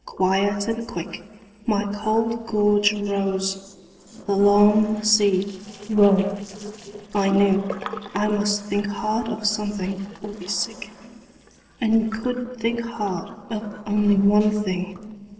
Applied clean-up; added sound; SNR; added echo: neural separator model SepFormer DNS4.